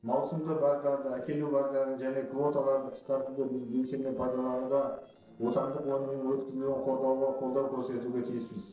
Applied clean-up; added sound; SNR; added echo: neural separator model SepFormer DNS4.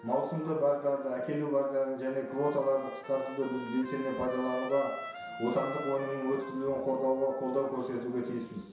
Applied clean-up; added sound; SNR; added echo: none; Trumpet; 14 dB; reverberation time 0.7 s.